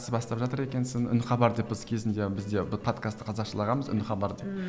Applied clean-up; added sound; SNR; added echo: none; none; none; none.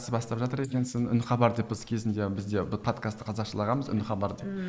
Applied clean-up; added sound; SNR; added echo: neural mask model Resemble Enhance denoiser.